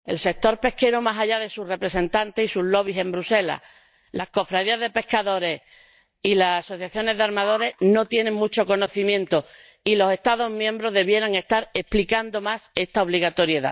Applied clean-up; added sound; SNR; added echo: neural mask model DeepFilterNet 3.